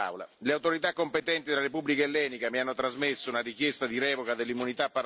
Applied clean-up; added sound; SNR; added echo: none; none; none; none.